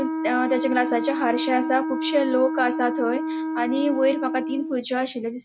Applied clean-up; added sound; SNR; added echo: none; Wind instrument, woodwind instrument; 3 dB; none.